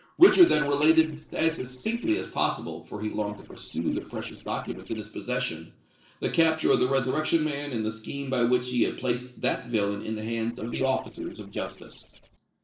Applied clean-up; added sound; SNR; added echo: neural separator model SepFormer DNS4.